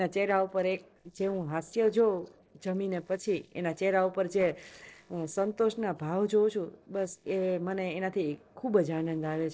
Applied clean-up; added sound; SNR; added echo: neural separator model SepFormer DNS4.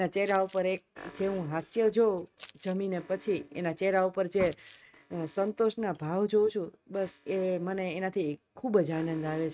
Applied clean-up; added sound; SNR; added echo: neural mask model RNNoise.